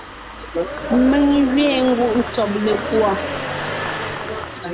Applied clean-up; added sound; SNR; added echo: none; Engine starting + Cheering; 7 dB; none.